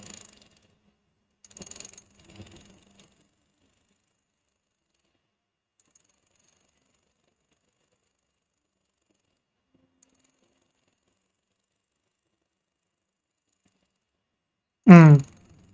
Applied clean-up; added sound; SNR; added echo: neural mask model RNNoise.